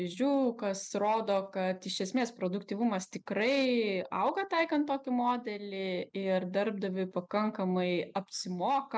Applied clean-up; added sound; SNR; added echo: none; none; none; none.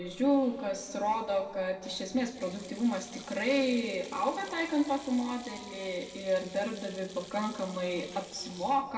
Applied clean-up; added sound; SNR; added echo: none; Sink (filling or washing); 19 dB; reverberation time 1.8 s.